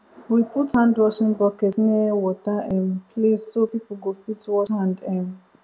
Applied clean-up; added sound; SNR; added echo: none; none; none; none.